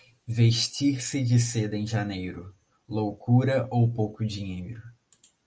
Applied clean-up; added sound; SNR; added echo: none; none; none; none.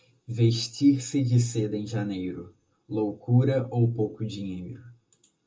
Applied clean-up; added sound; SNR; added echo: none; none; none; reverberation time 0.2 s.